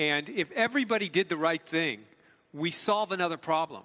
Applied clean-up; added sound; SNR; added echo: none; none; none; none.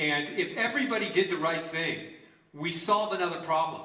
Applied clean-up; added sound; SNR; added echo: none; none; none; reverberation time 0.8 s.